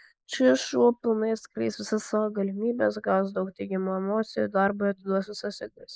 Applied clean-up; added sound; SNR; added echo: neural mask model Resemble Enhance denoiser.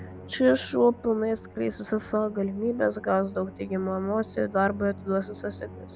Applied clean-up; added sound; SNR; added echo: none; Musical instrument; 17 dB; none.